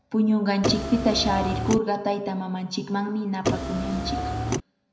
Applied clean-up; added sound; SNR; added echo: none; Car; 1 dB; reverberation time 0.8 s.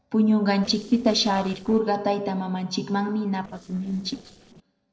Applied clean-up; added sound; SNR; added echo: neural separator model SepFormer DNS4.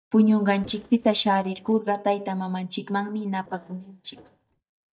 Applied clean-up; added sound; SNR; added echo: neural mask model DeepFilterNet 3.